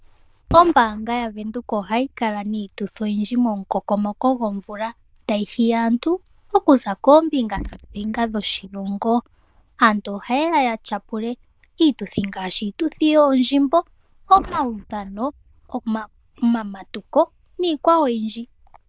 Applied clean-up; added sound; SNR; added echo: neural diffusion model UNIVERSE++.